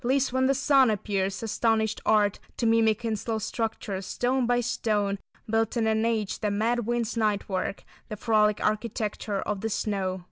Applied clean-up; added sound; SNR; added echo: none; none; none; none.